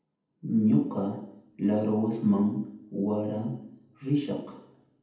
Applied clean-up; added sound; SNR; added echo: none; none; none; reverberation time 0.8 s.